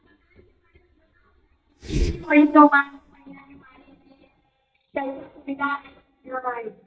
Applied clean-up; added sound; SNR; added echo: neural mask model DeepFilterNet 3.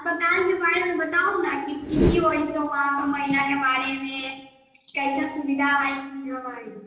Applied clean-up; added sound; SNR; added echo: none; Whoosh, swoosh, swish; 2 dB; reverberation time 0.8 s.